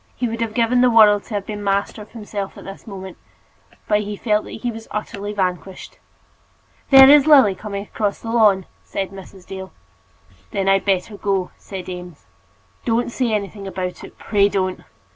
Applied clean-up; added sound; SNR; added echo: none; none; none; none.